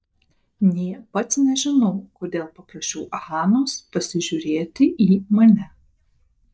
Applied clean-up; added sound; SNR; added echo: neural mask model DeepFilterNet 3.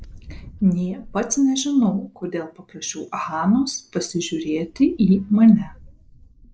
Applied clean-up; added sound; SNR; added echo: neural mask model Resemble Enhance denoiser.